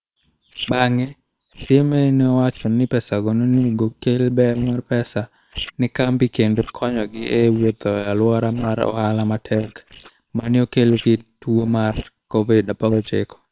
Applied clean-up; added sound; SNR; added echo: neural separator model SepFormer WHAM!.